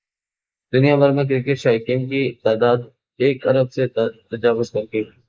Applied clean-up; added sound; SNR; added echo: neural mask model Resemble Enhance denoiser.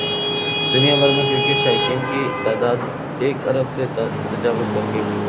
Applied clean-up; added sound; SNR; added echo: none; Traffic noise, roadway noise / Vehicle horn, car horn, honking; -1 dB; none.